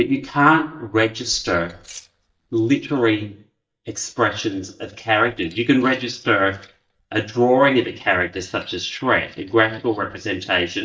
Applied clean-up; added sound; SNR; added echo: neural mask model DeepFilterNet 3.